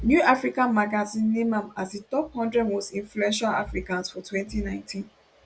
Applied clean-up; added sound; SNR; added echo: none; none; none; none.